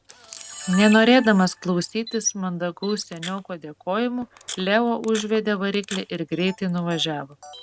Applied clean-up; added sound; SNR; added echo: none; Camera; 16 dB; none.